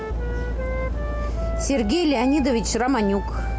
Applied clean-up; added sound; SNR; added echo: none; Wind instrument, woodwind instrument; 12 dB; none.